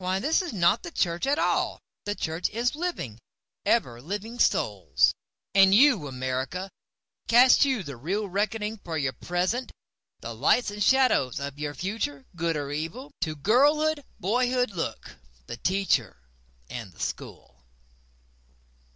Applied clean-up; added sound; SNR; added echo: none; none; none; none.